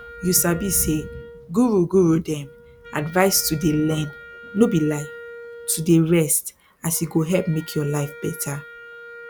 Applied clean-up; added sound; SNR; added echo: none; Wind instrument, woodwind instrument; 18 dB; none.